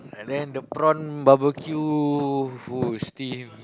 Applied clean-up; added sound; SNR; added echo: none; none; none; none.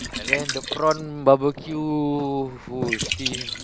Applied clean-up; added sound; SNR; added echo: none; Liquid; 7 dB; none.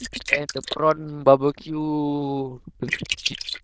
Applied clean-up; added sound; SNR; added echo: neural diffusion model UNIVERSE++.